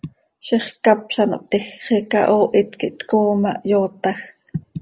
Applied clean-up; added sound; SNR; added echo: none; none; none; none.